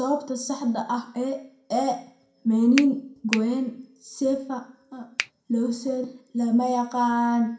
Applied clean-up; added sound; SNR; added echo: none; Finger snapping; 6 dB; reverberation time 0.5 s.